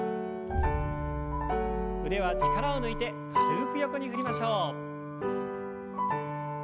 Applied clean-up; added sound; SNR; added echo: none; Explosion; 5 dB; none.